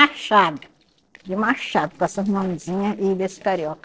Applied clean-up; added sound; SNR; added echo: neural separator model SepFormer DNS4.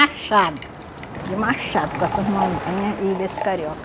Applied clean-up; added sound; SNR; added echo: none; Liquid + Car passing by; 7 dB; none.